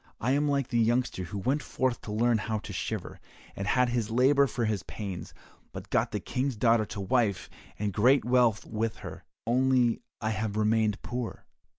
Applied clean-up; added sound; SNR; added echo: none; none; none; none.